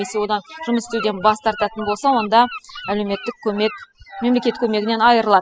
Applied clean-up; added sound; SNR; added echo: classical method spectral subtraction.